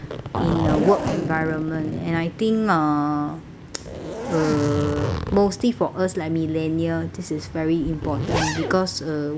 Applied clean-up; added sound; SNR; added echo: none; Zipper (clothing); 6 dB; none.